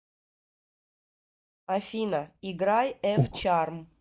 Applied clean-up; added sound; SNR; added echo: neural mask model DeepFilterNet 3.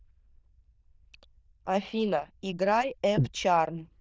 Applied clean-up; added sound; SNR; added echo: neural diffusion model UNIVERSE++.